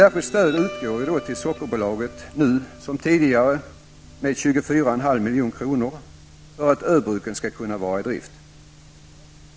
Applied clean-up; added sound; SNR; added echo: none; Guitar; 20 dB; none.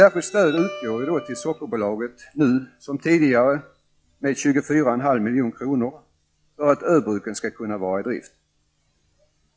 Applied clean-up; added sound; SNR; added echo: classical method log-MMSE.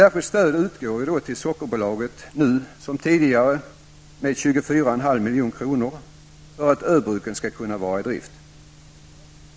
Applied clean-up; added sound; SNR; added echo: none; none; none; none.